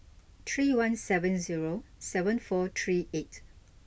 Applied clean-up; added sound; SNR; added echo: none; none; none; none.